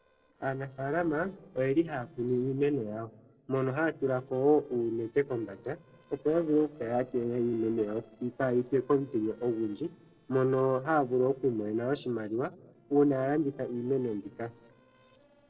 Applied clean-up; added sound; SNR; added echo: neural separator model SepFormer DNS4.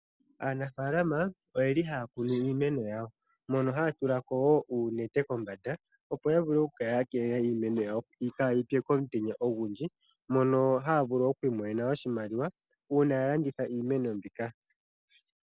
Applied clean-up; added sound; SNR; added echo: none; none; none; none.